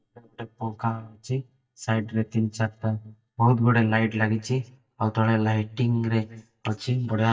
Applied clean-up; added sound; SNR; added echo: neural mask model DeepFilterNet 3.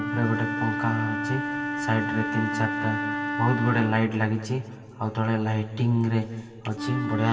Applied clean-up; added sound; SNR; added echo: none; Wind instrument, woodwind instrument; 5 dB; reverberation time 1.9 s.